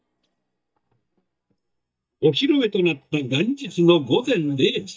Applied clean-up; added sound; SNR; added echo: neural mask model DeepFilterNet 3.